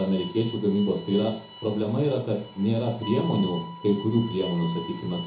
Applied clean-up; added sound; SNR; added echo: none; Bowed string instrument; 14 dB; reverberation time 0.7 s.